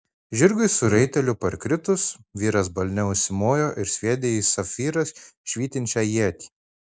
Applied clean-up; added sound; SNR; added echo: none; none; none; none.